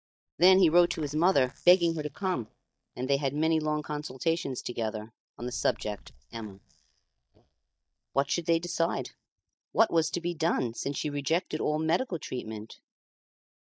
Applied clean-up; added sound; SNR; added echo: neural mask model DeepFilterNet 3.